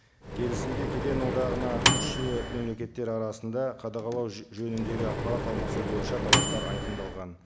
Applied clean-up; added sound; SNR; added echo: none; Microwave oven; -4 dB; none.